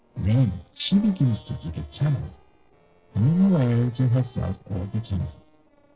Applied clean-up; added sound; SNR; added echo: neural separator model SepFormer DNS4.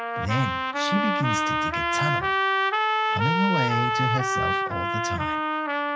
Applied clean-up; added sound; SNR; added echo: none; Trumpet; -5 dB; reverberation time 0.4 s.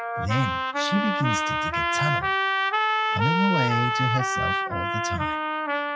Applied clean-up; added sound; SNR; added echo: classical method WPE with log-MMSE.